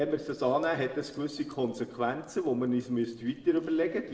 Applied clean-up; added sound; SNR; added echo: neural separator model SepFormer DNS4.